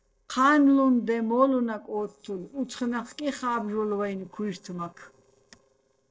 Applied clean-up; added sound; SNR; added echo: neural separator model SepFormer DNS4.